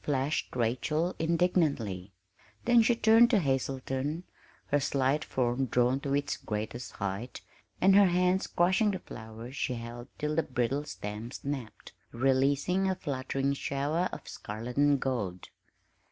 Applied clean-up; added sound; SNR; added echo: none; none; none; none.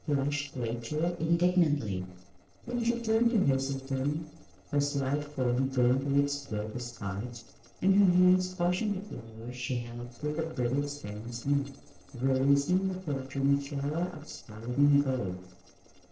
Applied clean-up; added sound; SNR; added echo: neural separator model SepFormer DNS4.